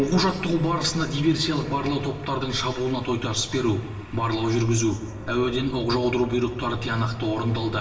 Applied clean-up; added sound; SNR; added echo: none; none; none; reverberation time 1.1 s.